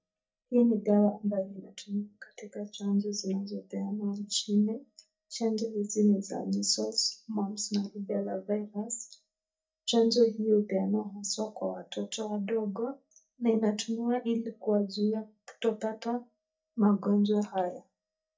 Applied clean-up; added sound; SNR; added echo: neural mask model DeepFilterNet 3.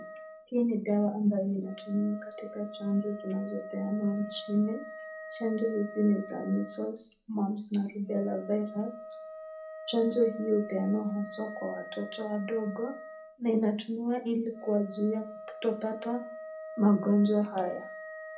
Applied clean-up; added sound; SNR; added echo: none; Wind instrument, woodwind instrument; 13 dB; reverberation time 0.3 s.